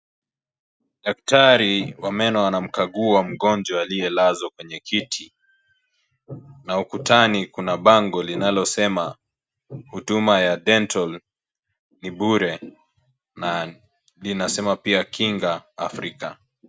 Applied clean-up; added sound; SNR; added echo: none; none; none; none.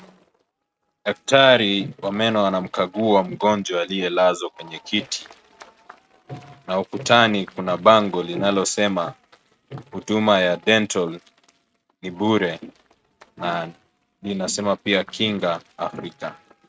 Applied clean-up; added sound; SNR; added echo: neural mask model RNNoise.